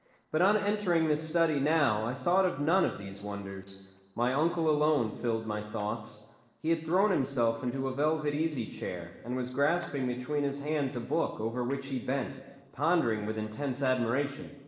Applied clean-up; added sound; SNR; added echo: neural separator model SepFormer DNS4.